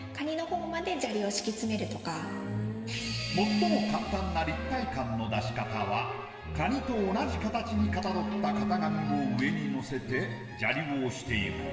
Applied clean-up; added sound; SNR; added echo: none; Bowed string instrument; 17 dB; reverberation time 2.8 s.